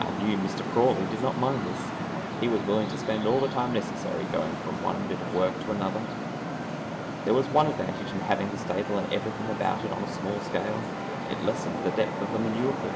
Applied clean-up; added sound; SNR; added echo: none; Traffic noise, roadway noise; 3 dB; none.